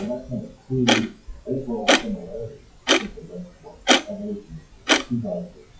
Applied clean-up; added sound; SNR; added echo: classical method WPE with log-MMSE.